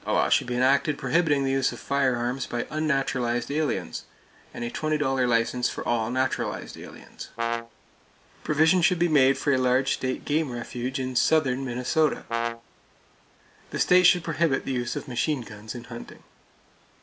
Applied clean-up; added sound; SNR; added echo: none; Brass instrument; 7 dB; none.